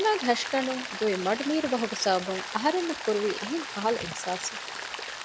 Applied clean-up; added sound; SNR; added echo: none; Rain; 8 dB; none.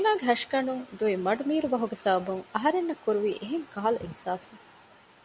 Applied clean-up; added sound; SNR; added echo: none; none; none; none.